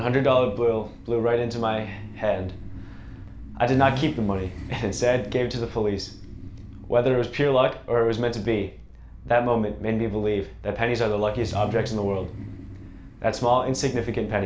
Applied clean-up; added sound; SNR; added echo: none; Idling / Accelerating, revving, vroom / Car; 13 dB; reverberation time 0.4 s.